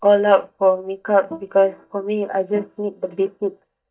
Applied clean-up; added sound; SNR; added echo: neural mask model DeepFilterNet 3.